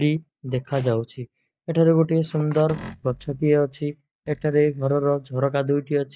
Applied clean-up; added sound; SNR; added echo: neural mask model DeepFilterNet 3.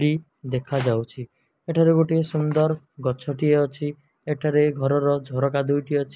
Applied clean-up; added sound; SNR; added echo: none; none; none; none.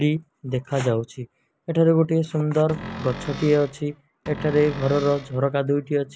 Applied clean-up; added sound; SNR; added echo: none; Cupboard open or close; 13 dB; none.